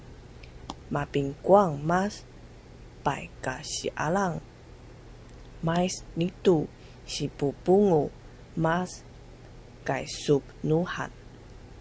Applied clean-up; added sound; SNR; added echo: none; none; none; none.